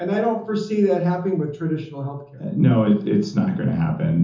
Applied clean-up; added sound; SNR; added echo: none; none; none; reverberation time 0.6 s.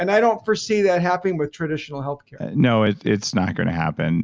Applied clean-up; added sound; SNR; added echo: none; none; none; none.